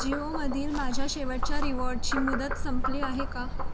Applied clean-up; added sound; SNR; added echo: none; Frog; -5 dB; none.